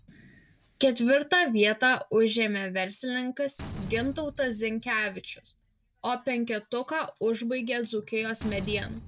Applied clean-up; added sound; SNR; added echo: none; Slam; 18 dB; none.